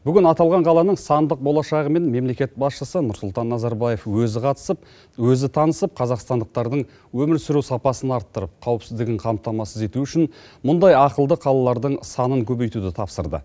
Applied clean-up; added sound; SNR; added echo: none; none; none; none.